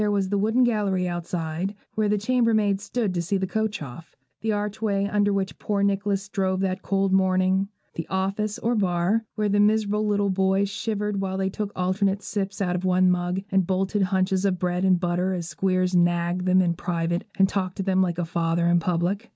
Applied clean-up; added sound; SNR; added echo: none; none; none; none.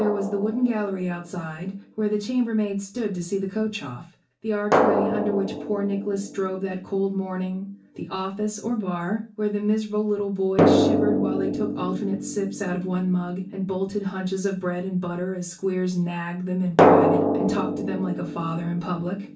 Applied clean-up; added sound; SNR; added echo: none; Drum; 1 dB; reverberation time 0.3 s.